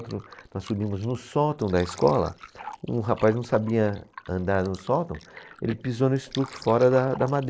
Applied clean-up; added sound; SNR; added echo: neural mask model Resemble Enhance denoiser.